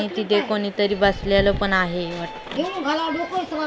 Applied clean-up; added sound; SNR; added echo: none; Knock / Wood; 12 dB; none.